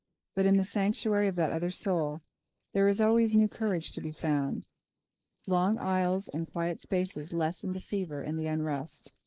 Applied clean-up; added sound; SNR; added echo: neural mask model Resemble Enhance denoiser.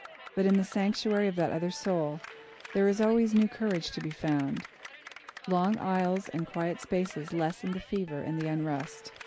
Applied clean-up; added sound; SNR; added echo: none; Clapping; 18 dB; none.